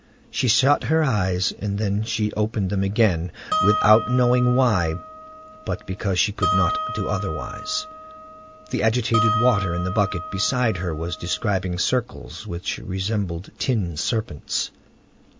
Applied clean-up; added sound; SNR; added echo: none; Harp; 5 dB; none.